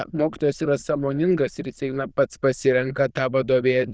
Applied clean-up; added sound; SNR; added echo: neural diffusion model UNIVERSE++.